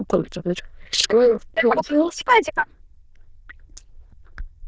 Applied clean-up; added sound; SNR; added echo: neural diffusion model UNIVERSE++.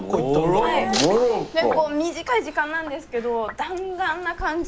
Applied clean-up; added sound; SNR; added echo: none; Sink (filling or washing); 16 dB; none.